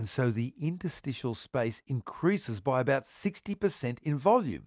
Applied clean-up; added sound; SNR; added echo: none; none; none; none.